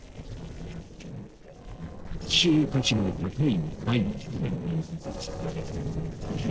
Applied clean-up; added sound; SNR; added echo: neural separator model SepFormer DNS4.